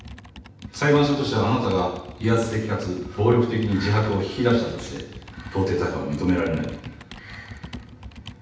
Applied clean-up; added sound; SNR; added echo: none; Computer keyboard; 17 dB; reverberation time 0.9 s.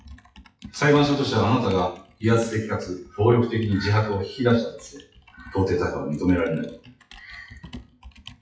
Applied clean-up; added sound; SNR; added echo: classical method WPE with log-MMSE.